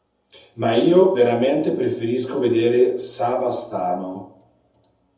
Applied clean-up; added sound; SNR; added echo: none; none; none; reverberation time 0.7 s.